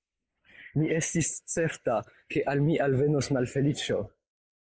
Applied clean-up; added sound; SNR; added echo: neural mask model Resemble Enhance denoiser.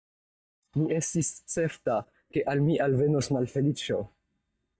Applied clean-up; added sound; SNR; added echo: neural mask model DeepFilterNet 3.